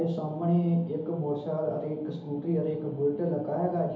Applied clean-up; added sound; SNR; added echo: none; none; none; reverberation time 2.2 s.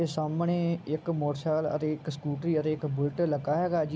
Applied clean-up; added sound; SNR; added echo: none; none; none; none.